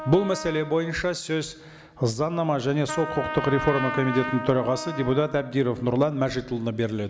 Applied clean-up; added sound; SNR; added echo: none; Trumpet; 11 dB; none.